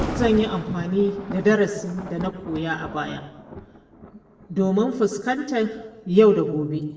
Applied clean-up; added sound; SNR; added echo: none; Thunder; 13 dB; reverberation time 0.9 s.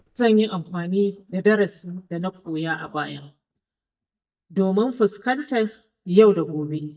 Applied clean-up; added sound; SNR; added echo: neural mask model DeepFilterNet 3.